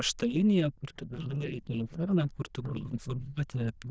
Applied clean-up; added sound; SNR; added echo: neural diffusion model UNIVERSE++.